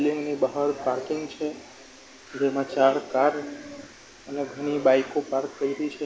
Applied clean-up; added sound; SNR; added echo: none; none; none; none.